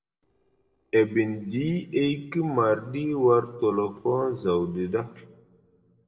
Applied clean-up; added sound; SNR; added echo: neural separator model SepFormer DNS4.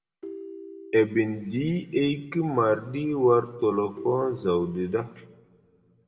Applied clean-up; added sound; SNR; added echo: none; Ringtone; 16 dB; reverberation time 0.9 s.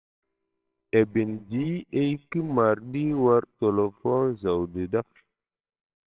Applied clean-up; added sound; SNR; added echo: neural separator model SepFormer WHAMR!.